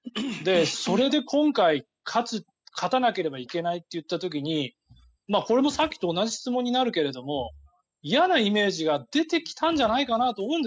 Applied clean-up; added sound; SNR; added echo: classical method spectral subtraction.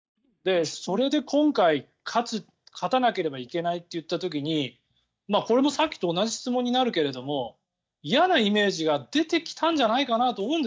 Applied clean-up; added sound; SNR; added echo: neural mask model DeepFilterNet 3.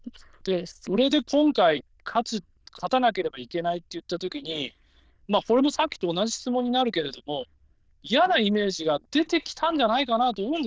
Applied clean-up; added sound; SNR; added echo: neural diffusion model UNIVERSE++.